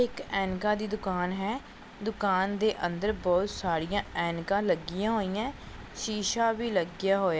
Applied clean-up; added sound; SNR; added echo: none; none; none; none.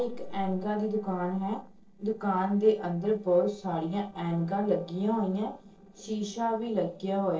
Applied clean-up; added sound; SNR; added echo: neural separator model SepFormer DNS4.